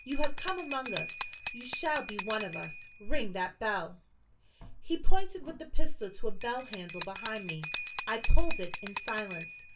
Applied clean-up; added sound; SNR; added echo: none; Bell; 15 dB; reverberation time 0.2 s.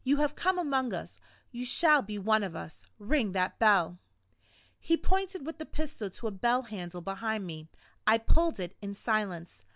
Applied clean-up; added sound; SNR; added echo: none; none; none; none.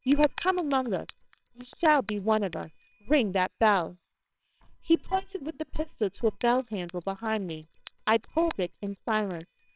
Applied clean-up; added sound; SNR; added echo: neural separator model SepFormer WHAMR!.